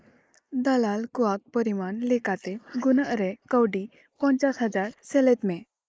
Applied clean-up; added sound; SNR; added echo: neural mask model Resemble Enhance denoiser.